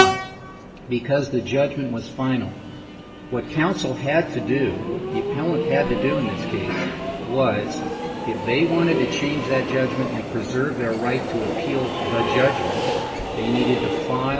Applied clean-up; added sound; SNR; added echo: none; Train; 2 dB; reverberation time 2.0 s.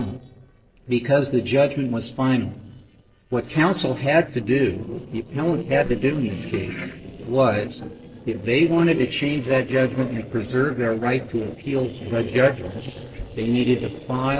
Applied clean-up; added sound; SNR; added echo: neural separator model SepFormer DNS4.